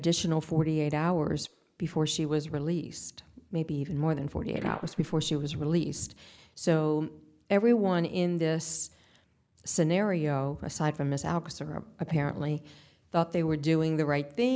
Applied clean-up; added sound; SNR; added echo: neural mask model Resemble Enhance denoiser.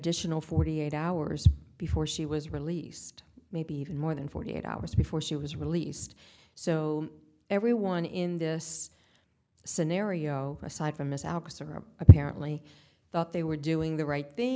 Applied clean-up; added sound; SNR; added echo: none; none; none; none.